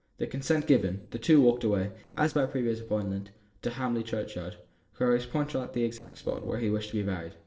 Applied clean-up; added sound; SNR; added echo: neural separator model SepFormer DNS4.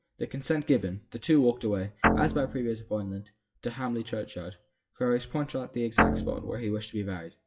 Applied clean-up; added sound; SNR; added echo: classical method WPE with log-MMSE.